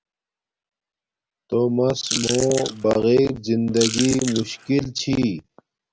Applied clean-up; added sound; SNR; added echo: none; Chewing, mastication / Crushing; 7 dB; none.